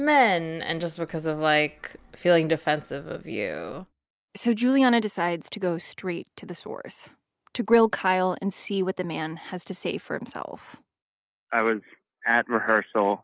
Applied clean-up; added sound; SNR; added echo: none; none; none; none.